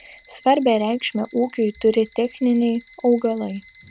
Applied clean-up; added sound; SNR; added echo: none; Alarm; 12 dB; none.